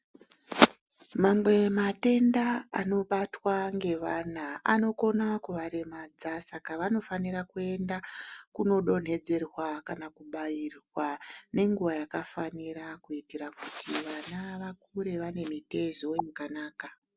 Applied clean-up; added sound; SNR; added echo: none; none; none; none.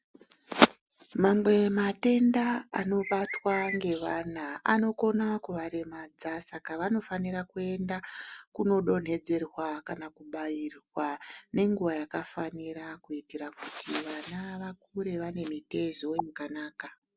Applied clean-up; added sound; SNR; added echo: none; Bird; 12 dB; none.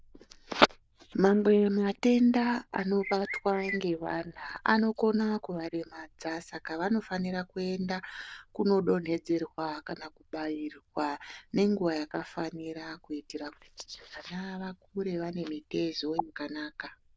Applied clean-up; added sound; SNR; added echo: neural diffusion model UNIVERSE++.